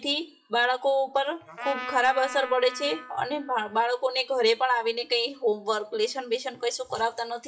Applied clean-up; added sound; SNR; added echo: classical method WPE with log-MMSE.